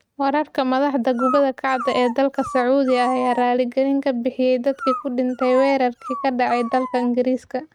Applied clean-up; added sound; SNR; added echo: neural mask model RNNoise.